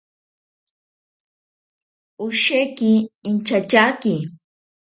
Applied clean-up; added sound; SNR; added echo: none; none; none; none.